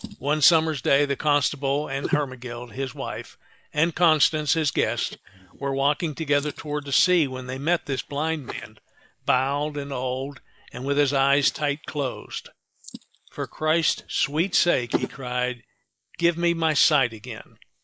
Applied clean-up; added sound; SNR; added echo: neural mask model Resemble Enhance denoiser.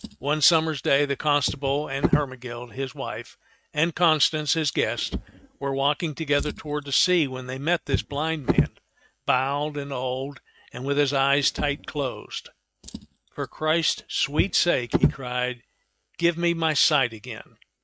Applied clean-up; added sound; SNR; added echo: neural mask model RNNoise.